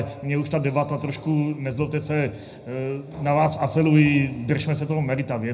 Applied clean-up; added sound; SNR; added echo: none; Chime; 18 dB; reverberation time 0.4 s.